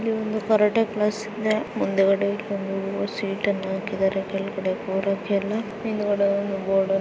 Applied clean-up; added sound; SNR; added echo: none; none; none; none.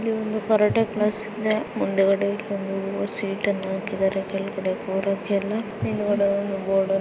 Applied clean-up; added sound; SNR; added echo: none; Breathing; 8 dB; none.